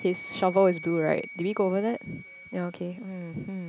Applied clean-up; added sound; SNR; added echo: none; Wind instrument, woodwind instrument; 16 dB; none.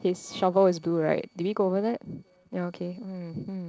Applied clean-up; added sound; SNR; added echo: neural separator model SepFormer DNS4.